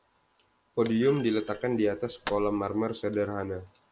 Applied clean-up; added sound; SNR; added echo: none; Thump, thud; 17 dB; none.